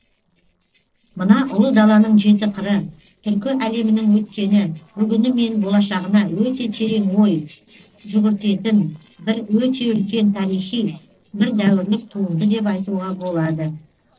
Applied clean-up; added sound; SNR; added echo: neural separator model SepFormer DNS4.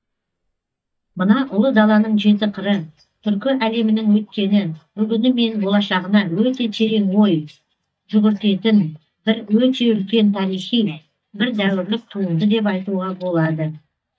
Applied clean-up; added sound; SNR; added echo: neural mask model DeepFilterNet 3.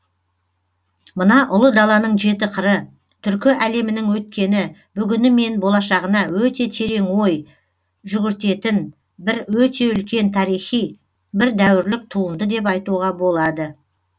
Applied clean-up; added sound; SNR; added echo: none; none; none; none.